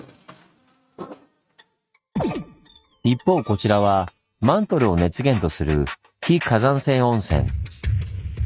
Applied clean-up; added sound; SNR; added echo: neural mask model RNNoise.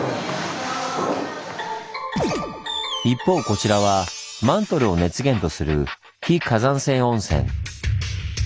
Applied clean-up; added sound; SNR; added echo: none; Fireworks; 13 dB; none.